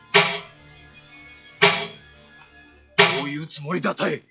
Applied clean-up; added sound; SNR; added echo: classical method log-MMSE.